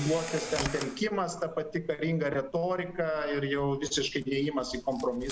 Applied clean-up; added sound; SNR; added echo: none; Camera; 12 dB; none.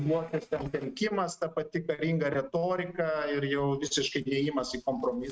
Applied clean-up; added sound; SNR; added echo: neural mask model RNNoise.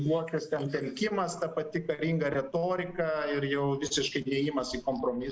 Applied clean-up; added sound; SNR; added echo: neural mask model Resemble Enhance denoiser.